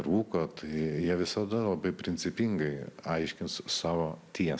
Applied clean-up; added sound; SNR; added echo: none; none; none; none.